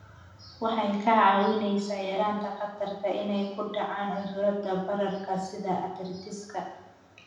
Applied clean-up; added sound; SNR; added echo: none; none; none; reverberation time 0.8 s.